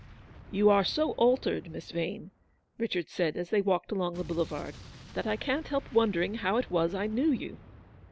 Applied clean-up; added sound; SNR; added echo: none; Explosion; 19 dB; none.